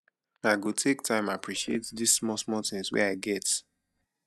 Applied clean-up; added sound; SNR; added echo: neural mask model DeepFilterNet 3.